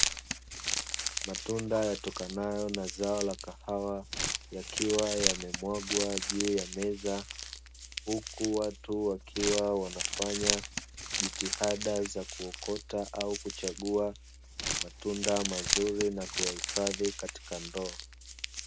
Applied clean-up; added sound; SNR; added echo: none; Crumpling, crinkling; 2 dB; none.